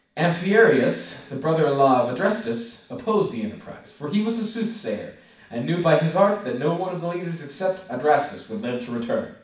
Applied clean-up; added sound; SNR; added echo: none; none; none; reverberation time 0.6 s.